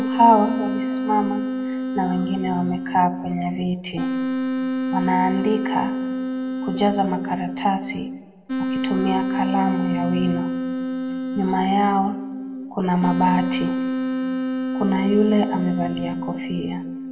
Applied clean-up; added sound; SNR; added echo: none; Wind instrument, woodwind instrument; 2 dB; reverberation time 0.7 s.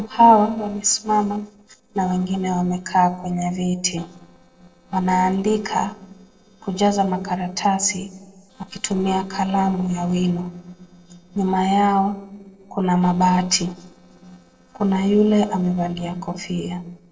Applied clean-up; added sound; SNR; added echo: neural separator model SepFormer DNS4.